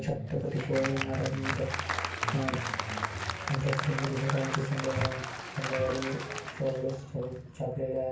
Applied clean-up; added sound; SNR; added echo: none; Applause; 5 dB; reverberation time 0.3 s.